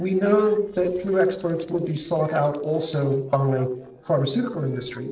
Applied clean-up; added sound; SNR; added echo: neural separator model SepFormer DNS4.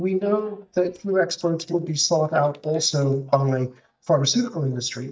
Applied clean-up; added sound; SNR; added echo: neural mask model DeepFilterNet 3.